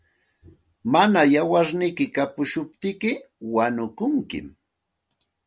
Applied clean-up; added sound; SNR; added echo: none; none; none; none.